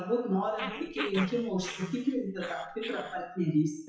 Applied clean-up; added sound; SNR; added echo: classical method WPE with log-MMSE.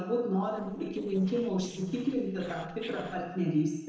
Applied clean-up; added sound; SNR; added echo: neural separator model SepFormer DNS4.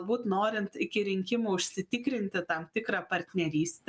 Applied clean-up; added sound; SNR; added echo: none; none; none; none.